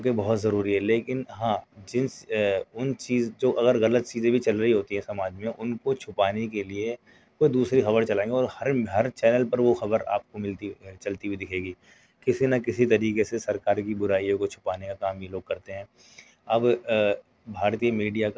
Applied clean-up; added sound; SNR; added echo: none; none; none; none.